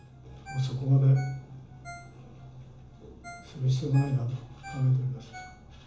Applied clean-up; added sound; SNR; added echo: none; Ringtone; 20 dB; reverberation time 0.7 s.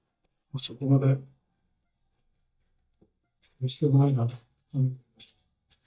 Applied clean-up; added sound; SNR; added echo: neural mask model DeepFilterNet 3.